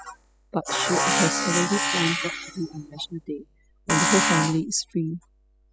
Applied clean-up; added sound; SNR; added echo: classical method spectral subtraction.